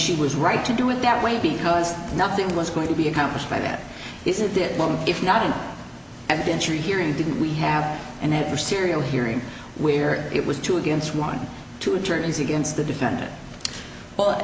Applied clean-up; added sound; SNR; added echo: none; none; none; none.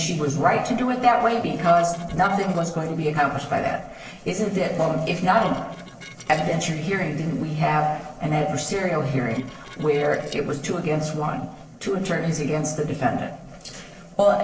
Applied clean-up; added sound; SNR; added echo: neural separator model SepFormer DNS4.